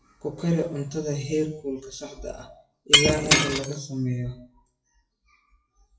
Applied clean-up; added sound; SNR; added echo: classical method WPE with log-MMSE.